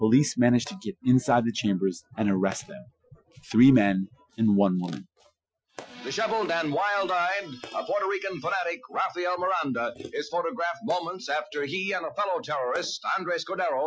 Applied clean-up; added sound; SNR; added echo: classical method Wiener filter.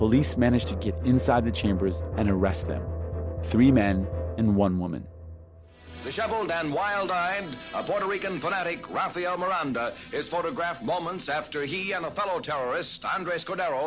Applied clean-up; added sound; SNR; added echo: none; none; none; none.